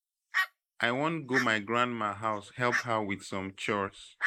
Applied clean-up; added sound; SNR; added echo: neural mask model Resemble Enhance denoiser.